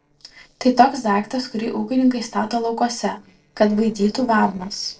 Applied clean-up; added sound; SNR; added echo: neural separator model SepFormer DNS4.